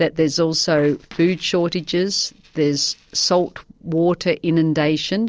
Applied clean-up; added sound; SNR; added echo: neural separator model SepFormer DNS4.